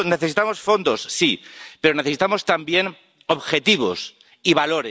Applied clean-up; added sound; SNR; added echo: none; none; none; none.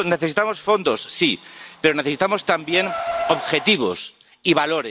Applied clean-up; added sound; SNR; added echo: none; Car; 12 dB; none.